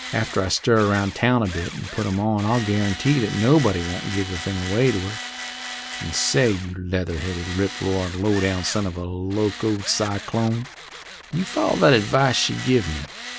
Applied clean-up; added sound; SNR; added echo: none; Tools; 12 dB; none.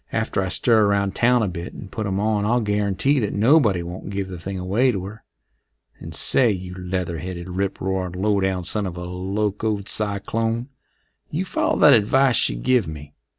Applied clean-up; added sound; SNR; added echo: none; none; none; none.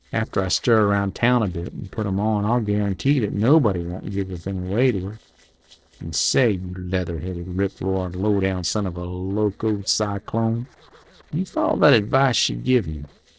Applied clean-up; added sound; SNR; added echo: neural separator model SepFormer DNS4.